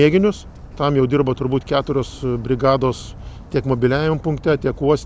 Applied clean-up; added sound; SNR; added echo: none; none; none; none.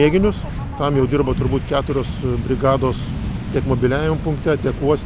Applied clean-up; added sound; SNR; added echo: none; Waves, surf; 6 dB; none.